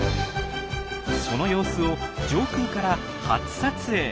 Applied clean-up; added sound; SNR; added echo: none; none; none; none.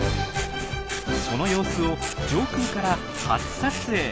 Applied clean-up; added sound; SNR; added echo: none; Scissors; 11 dB; none.